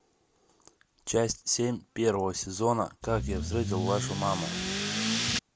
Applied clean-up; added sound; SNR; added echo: none; Accelerating, revving, vroom / Car; 0 dB; none.